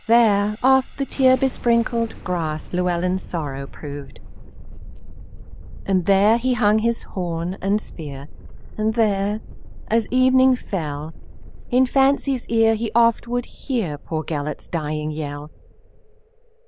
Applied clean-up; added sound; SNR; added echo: none; Thunderstorm; 12 dB; none.